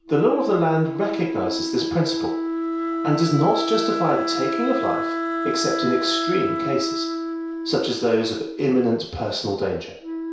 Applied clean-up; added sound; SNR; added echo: none; Wind instrument, woodwind instrument; 3 dB; reverberation time 0.6 s.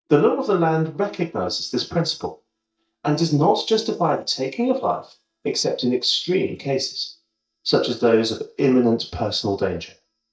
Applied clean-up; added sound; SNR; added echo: neural mask model DeepFilterNet 3.